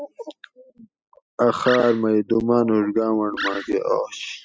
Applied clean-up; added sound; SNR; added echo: classical method spectral subtraction.